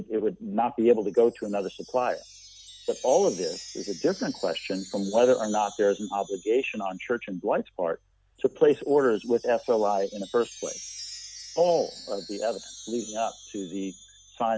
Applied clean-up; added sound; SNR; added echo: none; Wind chime; 18 dB; none.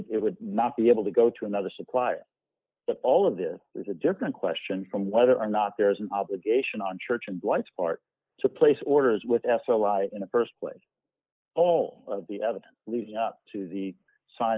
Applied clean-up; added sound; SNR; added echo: neural mask model Resemble Enhance denoiser.